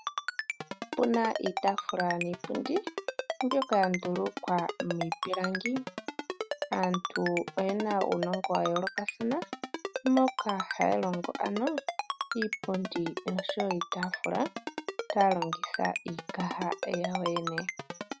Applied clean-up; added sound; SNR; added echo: none; Ringtone; 5 dB; none.